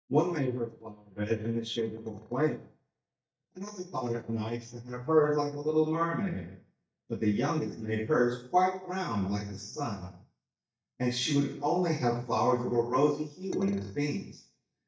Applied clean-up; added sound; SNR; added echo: neural mask model DeepFilterNet 3.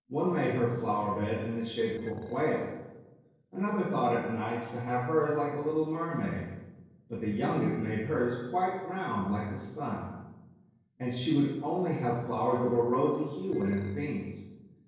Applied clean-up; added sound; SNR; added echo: neural separator model SepFormer DNS4.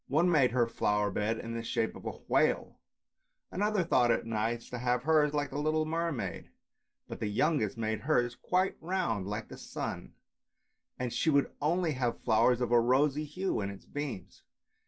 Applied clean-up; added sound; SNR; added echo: none; none; none; none.